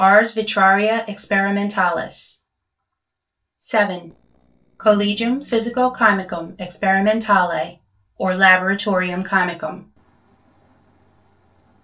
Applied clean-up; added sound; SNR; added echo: neural separator model SepFormer DNS4.